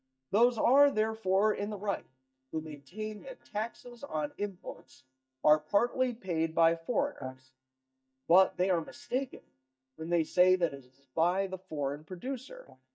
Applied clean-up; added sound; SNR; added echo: neural mask model DeepFilterNet 3.